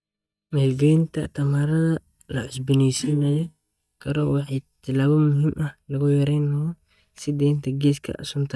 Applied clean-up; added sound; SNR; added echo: neural mask model DeepFilterNet 3.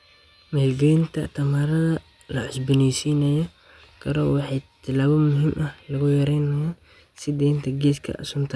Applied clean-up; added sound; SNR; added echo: none; none; none; none.